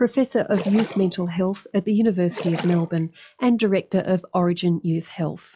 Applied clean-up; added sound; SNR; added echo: classical method log-MMSE.